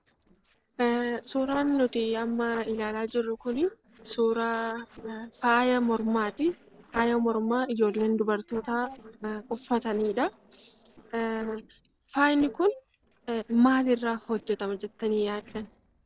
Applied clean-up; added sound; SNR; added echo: neural separator model SepFormer DNS4.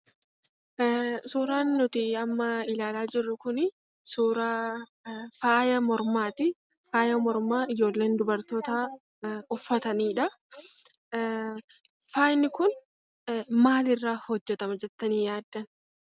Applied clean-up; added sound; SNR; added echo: none; none; none; none.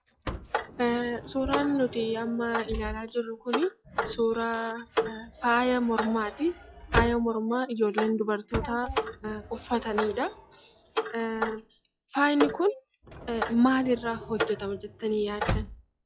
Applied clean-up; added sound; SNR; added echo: classical method log-MMSE.